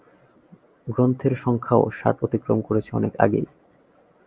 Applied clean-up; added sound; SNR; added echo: none; none; none; none.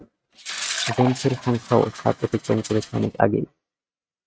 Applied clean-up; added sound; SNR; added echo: neural mask model RNNoise.